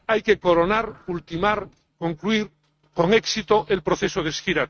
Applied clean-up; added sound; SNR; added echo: neural mask model RNNoise.